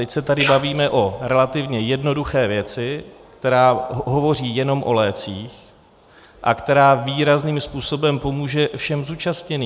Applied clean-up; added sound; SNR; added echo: neural mask model Resemble Enhance denoiser.